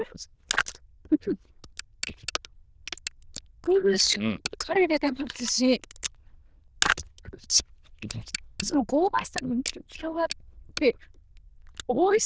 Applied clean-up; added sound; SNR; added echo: neural diffusion model UNIVERSE++.